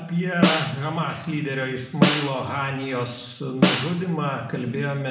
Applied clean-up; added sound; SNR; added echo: none; Snare drum; -1 dB; reverberation time 0.8 s.